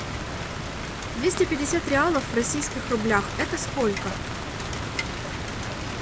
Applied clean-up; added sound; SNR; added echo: none; Rain; 3 dB; none.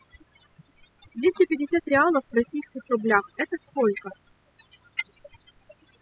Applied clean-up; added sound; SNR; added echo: classical method spectral subtraction.